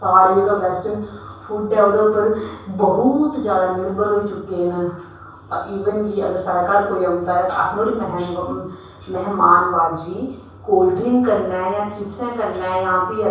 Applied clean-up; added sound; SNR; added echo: none; none; none; reverberation time 0.7 s.